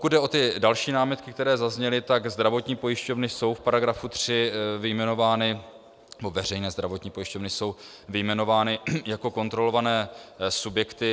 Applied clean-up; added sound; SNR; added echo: none; none; none; none.